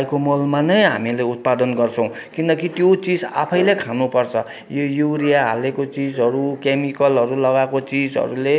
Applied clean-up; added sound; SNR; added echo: none; none; none; none.